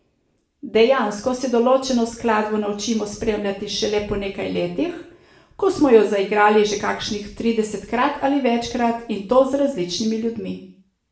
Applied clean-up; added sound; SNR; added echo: none; none; none; reverberation time 0.5 s.